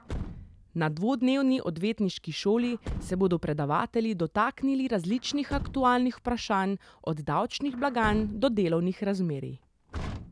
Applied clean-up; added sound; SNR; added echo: none; Truck; 14 dB; none.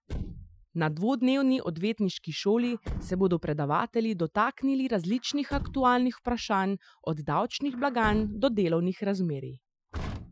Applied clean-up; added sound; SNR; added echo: classical method Wiener filter.